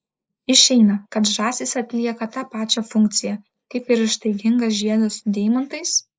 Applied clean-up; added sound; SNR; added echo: neural mask model Resemble Enhance denoiser.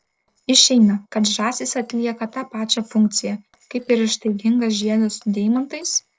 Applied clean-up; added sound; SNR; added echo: neural separator model SepFormer DNS4.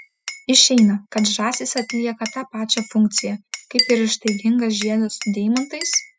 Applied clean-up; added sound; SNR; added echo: classical method spectral subtraction.